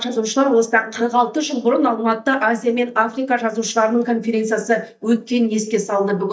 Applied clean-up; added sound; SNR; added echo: neural mask model DeepFilterNet 3.